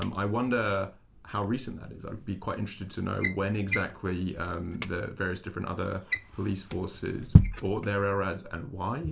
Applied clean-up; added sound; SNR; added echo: none; Drawer open or close; 0 dB; reverberation time 0.3 s.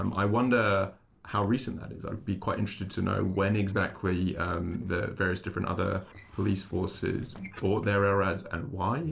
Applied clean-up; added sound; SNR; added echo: neural separator model SepFormer DNS4.